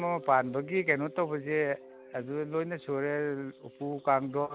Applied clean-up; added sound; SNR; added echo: none; Mallet percussion; 19 dB; none.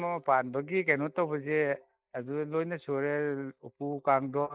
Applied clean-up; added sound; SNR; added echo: neural mask model DeepFilterNet 3.